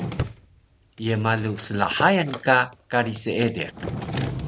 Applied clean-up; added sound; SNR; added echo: none; Drawer open or close; 9 dB; none.